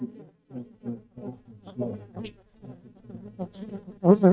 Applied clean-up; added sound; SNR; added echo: neural mask model DeepFilterNet 3.